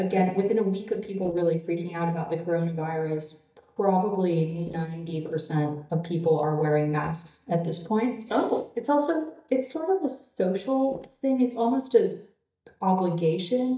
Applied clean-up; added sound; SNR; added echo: neural mask model DeepFilterNet 3.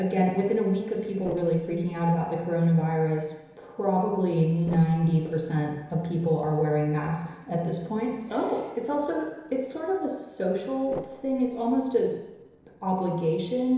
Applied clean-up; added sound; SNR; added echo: neural separator model SepFormer DNS4.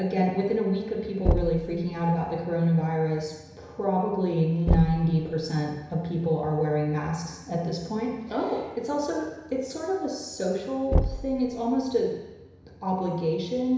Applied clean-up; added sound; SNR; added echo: none; Knock / Wood; 5 dB; reverberation time 1.0 s.